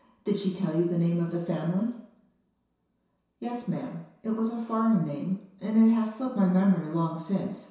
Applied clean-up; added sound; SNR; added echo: none; none; none; reverberation time 0.7 s.